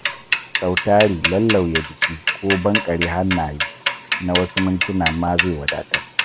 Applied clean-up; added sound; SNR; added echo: none; Mechanisms / Bicycle; 3 dB; none.